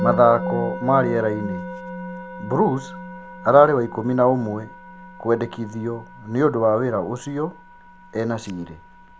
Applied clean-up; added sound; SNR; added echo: none; Musical instrument; 10 dB; none.